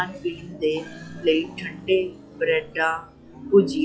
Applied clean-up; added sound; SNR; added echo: classical method log-MMSE.